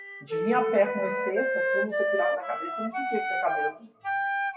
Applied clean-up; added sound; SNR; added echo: classical method WPE with log-MMSE.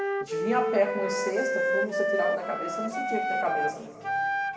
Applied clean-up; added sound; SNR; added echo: none; Wind instrument, woodwind instrument; -3 dB; reverberation time 2.2 s.